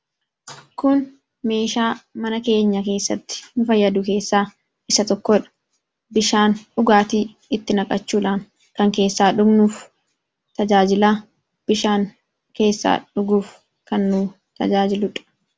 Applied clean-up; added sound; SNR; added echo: none; none; none; none.